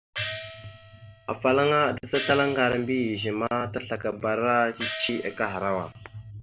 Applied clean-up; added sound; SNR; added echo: none; Gong; 12 dB; none.